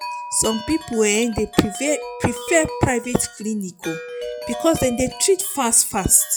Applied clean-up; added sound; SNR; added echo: classical method log-MMSE.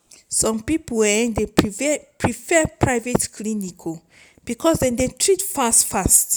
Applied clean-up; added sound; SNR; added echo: none; none; none; none.